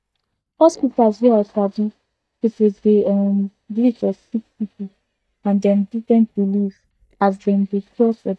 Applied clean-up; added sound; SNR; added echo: neural mask model DeepFilterNet 3.